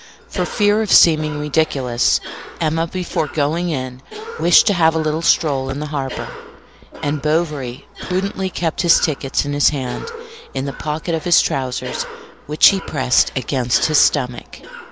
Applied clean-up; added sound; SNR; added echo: none; Cough; 15 dB; none.